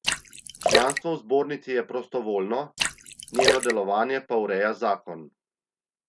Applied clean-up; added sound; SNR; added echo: none; Splash, splatter; 1 dB; none.